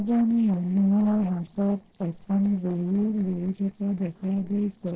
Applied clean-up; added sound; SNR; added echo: neural separator model SepFormer DNS4.